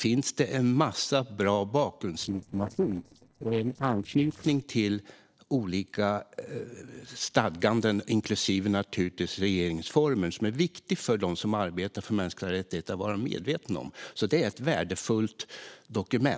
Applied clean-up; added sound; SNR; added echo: neural separator model SepFormer DNS4.